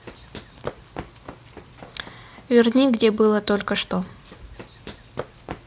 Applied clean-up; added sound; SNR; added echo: none; Run; 17 dB; none.